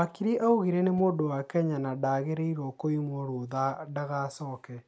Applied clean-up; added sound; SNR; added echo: none; none; none; none.